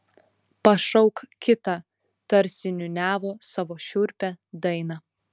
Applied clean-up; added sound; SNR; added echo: none; none; none; none.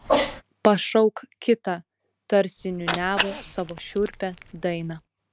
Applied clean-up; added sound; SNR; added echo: none; Cat; 6 dB; none.